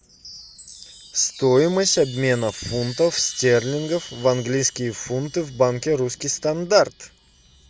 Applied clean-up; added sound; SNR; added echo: none; Chime; 19 dB; none.